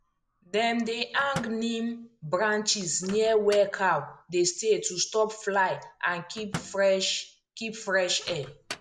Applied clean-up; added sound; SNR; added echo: none; Microwave oven; 18 dB; none.